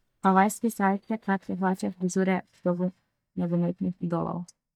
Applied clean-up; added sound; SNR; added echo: neural mask model DeepFilterNet 3.